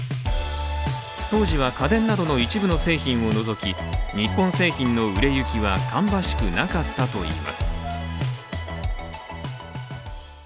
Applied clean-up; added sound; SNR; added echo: none; Brass instrument; 19 dB; none.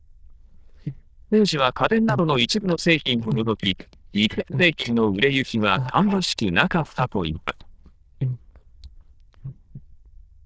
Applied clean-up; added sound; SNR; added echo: neural diffusion model UNIVERSE++.